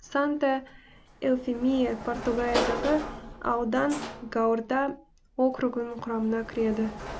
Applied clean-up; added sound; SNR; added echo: none; Sliding door / Slam; 9 dB; none.